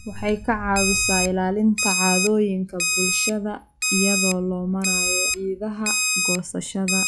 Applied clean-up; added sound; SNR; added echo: classical method log-MMSE.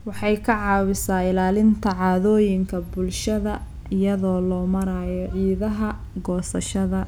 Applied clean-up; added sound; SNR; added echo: none; none; none; none.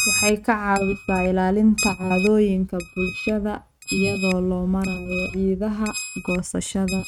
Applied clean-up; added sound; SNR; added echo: neural mask model RNNoise.